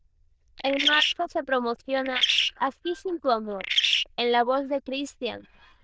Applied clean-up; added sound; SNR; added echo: neural diffusion model UNIVERSE++.